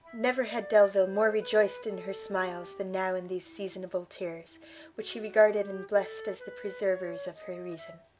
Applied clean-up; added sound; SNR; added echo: none; Wind instrument, woodwind instrument; 16 dB; none.